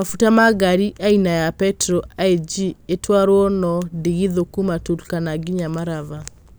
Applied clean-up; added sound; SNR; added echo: none; none; none; none.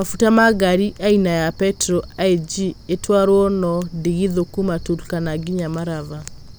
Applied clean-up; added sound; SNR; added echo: none; Cricket; 19 dB; none.